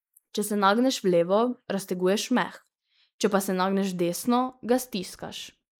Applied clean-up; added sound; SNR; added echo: neural mask model Resemble Enhance denoiser.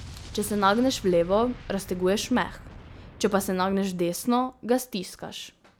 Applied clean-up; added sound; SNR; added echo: none; Explosion; 18 dB; none.